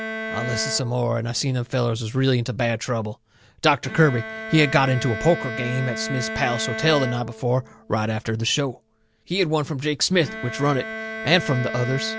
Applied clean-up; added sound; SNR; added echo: none; Bowed string instrument; 10 dB; none.